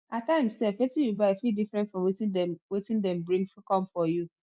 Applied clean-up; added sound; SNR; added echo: none; none; none; none.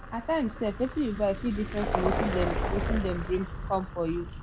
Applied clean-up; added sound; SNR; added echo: none; Vehicle; 2 dB; none.